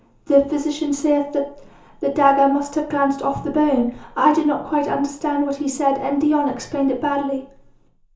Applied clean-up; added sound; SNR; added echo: none; none; none; reverberation time 0.8 s.